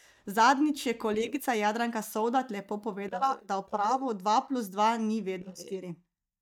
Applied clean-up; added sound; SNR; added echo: neural mask model DeepFilterNet 3.